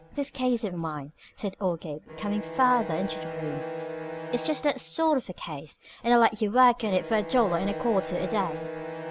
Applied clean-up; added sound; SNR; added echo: none; Bowed string instrument; 10 dB; none.